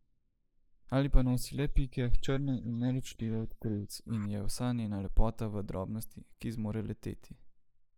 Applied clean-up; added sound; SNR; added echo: neural mask model Resemble Enhance denoiser.